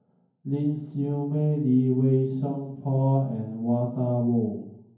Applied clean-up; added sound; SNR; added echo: none; none; none; reverberation time 0.9 s.